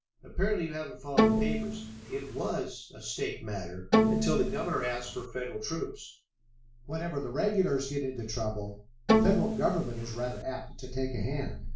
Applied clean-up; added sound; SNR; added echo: none; Bowed string instrument; -4 dB; reverberation time 0.3 s.